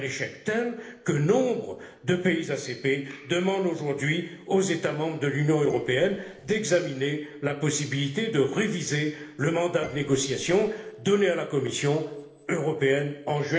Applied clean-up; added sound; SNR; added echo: neural separator model SepFormer DNS4.